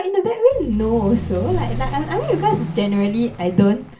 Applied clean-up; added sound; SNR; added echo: none; Vehicle; 8 dB; reverberation time 0.2 s.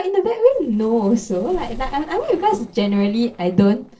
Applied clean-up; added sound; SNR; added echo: neural separator model SepFormer DNS4.